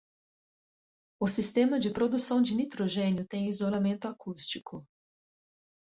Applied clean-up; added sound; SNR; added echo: none; none; none; none.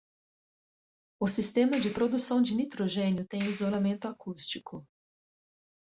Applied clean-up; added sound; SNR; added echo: none; Clapping; 15 dB; none.